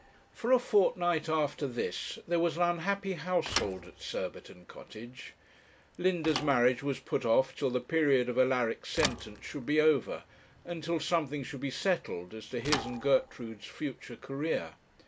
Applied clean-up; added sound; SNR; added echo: none; Thump, thud / Bicycle; 14 dB; none.